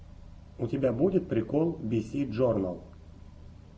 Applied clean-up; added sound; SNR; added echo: none; none; none; none.